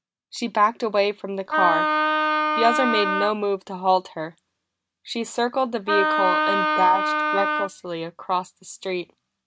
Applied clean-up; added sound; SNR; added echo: neural mask model RNNoise.